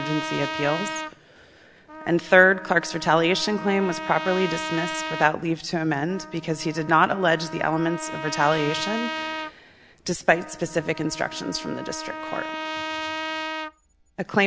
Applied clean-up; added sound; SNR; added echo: none; Trumpet; 9 dB; none.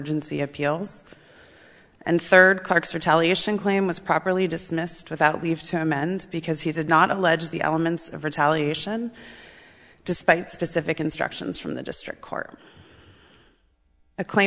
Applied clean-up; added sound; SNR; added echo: none; none; none; none.